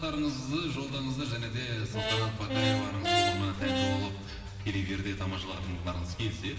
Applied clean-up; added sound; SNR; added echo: none; Brass instrument; -1 dB; reverberation time 2.7 s.